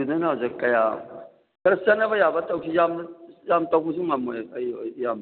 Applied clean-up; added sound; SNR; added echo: none; none; none; none.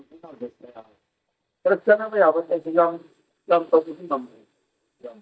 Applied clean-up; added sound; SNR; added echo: neural mask model DeepFilterNet 3.